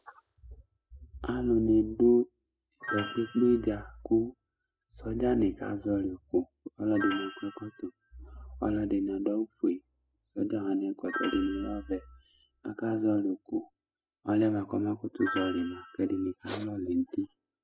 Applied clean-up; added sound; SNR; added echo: classical method spectral subtraction.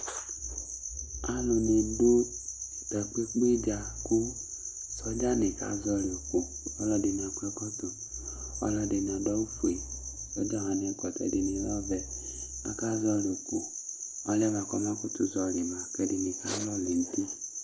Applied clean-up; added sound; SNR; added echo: none; none; none; none.